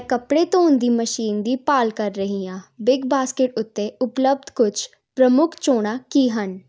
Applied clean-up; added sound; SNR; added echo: none; none; none; none.